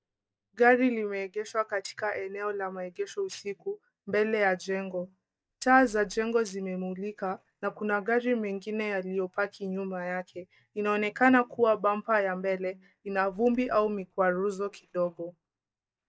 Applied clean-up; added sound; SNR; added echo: neural mask model DeepFilterNet 3.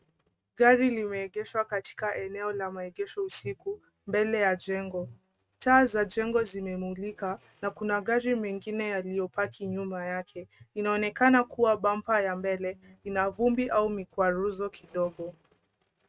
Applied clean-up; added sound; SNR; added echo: neural mask model RNNoise.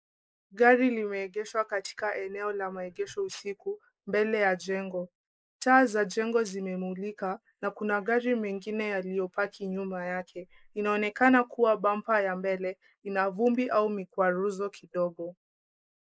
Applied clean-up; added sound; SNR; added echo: neural mask model Resemble Enhance denoiser.